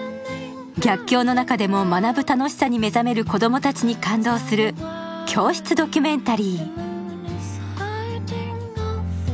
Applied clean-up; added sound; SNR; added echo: none; none; none; none.